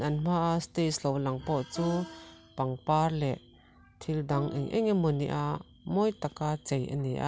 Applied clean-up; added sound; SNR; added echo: none; Plucked string instrument; 17 dB; none.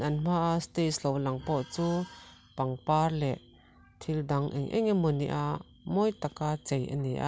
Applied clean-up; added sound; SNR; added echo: none; none; none; none.